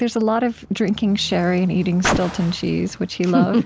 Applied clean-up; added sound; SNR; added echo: none; Car; 11 dB; none.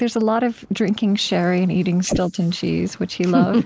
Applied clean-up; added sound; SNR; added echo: neural mask model Resemble Enhance denoiser.